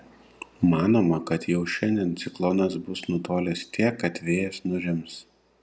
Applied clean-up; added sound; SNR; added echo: none; none; none; none.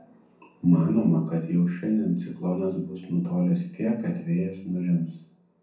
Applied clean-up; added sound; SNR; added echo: none; none; none; reverberation time 0.6 s.